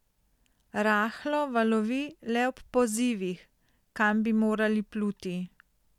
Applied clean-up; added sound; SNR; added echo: none; none; none; none.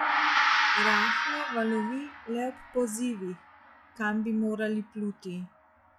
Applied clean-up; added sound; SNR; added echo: classical method log-MMSE.